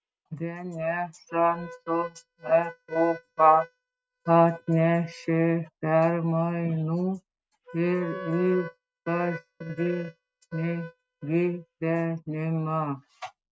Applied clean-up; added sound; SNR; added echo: neural mask model RNNoise.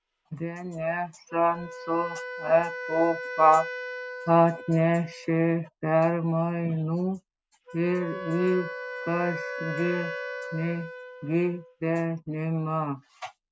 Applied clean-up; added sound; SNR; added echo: none; Wind instrument, woodwind instrument + Wind instrument, woodwind instrument; 11 dB; none.